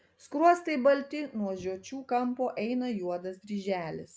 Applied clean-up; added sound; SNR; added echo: none; none; none; none.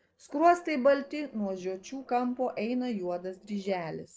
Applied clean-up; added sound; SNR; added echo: neural separator model SepFormer DNS4.